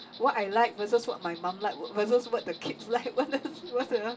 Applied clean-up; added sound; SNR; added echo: none; Insect; 18 dB; reverberation time 0.2 s.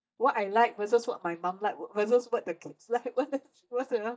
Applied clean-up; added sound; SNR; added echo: neural mask model DeepFilterNet 3.